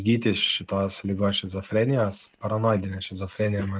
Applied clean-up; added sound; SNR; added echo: neural mask model RNNoise.